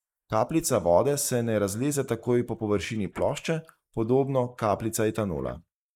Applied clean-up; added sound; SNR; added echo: neural mask model Resemble Enhance denoiser.